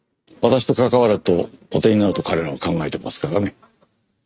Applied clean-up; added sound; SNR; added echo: neural mask model RNNoise.